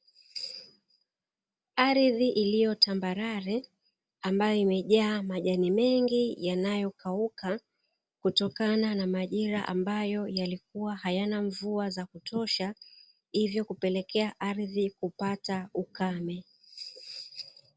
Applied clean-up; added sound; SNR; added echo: none; none; none; none.